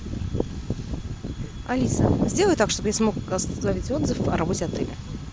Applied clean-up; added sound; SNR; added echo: none; none; none; none.